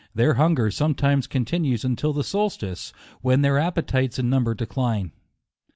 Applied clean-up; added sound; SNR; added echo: none; none; none; none.